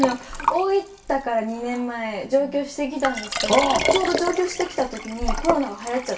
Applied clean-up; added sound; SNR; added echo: none; Liquid; 4 dB; reverberation time 0.2 s.